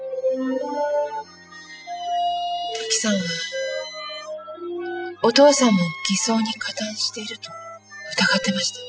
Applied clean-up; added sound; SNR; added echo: classical method spectral subtraction.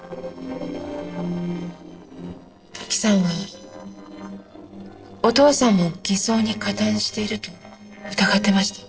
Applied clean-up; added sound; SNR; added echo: neural separator model SepFormer DNS4.